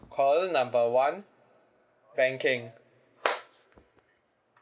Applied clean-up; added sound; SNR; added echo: none; none; none; none.